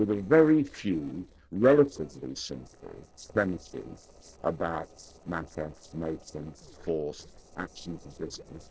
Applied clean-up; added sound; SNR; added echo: neural separator model SepFormer DNS4.